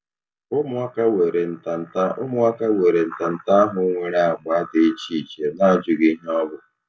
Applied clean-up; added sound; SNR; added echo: none; none; none; none.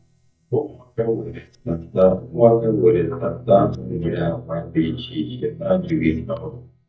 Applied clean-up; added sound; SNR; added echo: neural mask model DeepFilterNet 3.